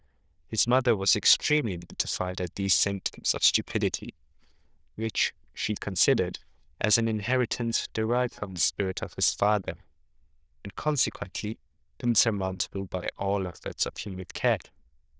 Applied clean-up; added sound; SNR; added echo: neural diffusion model UNIVERSE++.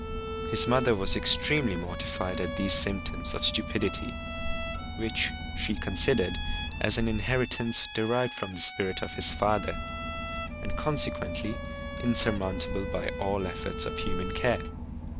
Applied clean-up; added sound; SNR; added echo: none; Engine / Boat, Water vehicle + Bowed string instrument; 4 dB; none.